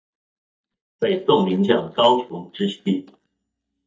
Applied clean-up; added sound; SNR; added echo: neural mask model DeepFilterNet 3.